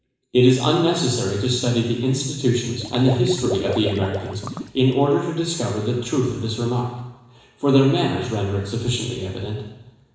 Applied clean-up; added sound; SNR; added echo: neural separator model SepFormer DNS4.